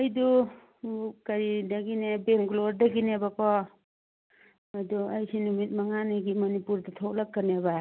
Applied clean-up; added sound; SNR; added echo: none; none; none; none.